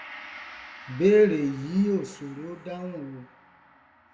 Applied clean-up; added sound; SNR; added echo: none; Gong; 19 dB; reverberation time 1.0 s.